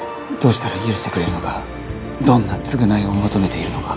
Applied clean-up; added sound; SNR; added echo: none; none; none; none.